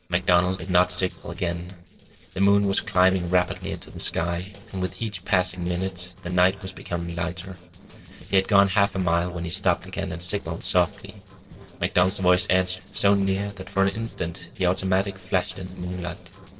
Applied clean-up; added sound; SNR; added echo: neural separator model SepFormer DNS4.